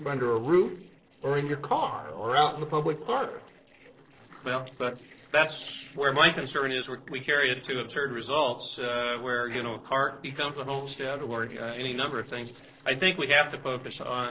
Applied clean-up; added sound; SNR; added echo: neural separator model SepFormer DNS4.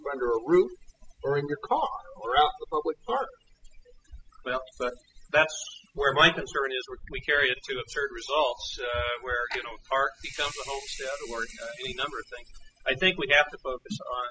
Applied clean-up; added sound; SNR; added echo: classical method spectral subtraction.